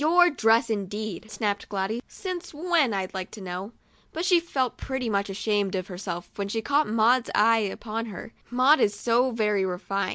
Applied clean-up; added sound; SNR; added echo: none; none; none; none.